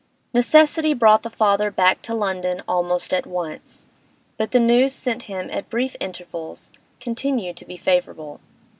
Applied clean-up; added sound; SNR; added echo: none; none; none; none.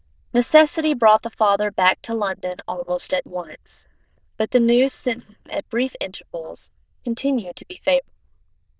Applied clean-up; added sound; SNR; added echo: neural diffusion model UNIVERSE++.